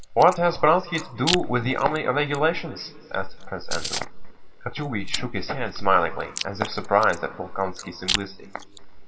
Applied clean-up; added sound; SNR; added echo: none; Chewing, mastication; 12 dB; reverberation time 2.0 s.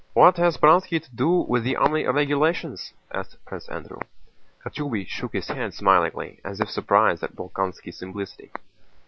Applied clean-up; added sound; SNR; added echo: none; none; none; none.